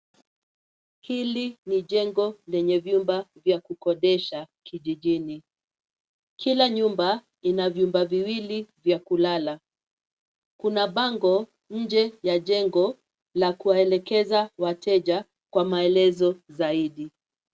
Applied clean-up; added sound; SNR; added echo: none; none; none; none.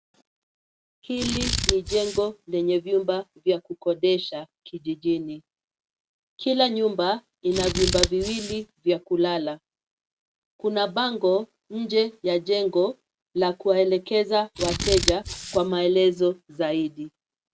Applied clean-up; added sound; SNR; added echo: none; Scissors; 3 dB; none.